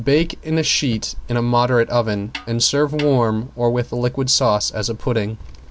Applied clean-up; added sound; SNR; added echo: none; Snare drum; 18 dB; none.